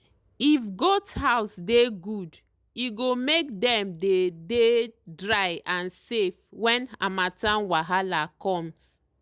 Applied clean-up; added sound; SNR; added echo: none; none; none; none.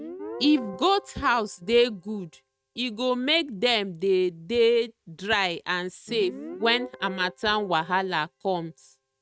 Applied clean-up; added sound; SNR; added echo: neural mask model RNNoise.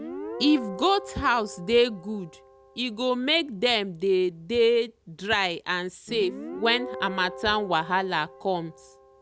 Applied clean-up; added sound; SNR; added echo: none; Guitar; 14 dB; none.